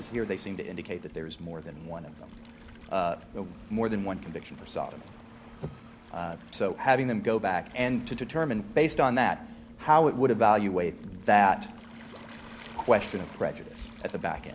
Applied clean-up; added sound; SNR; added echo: none; Waves, surf; 18 dB; none.